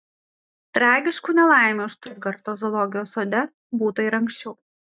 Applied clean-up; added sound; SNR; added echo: neural mask model DeepFilterNet 3.